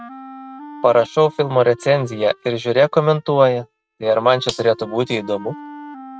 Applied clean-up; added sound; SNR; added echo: neural mask model RNNoise.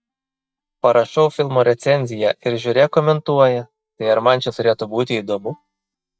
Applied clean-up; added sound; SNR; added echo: neural mask model DeepFilterNet 3.